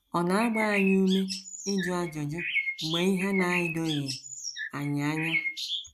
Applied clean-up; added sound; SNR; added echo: none; Bird; 5 dB; none.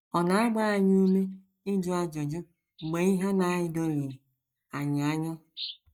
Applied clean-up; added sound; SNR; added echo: neural mask model DeepFilterNet 3.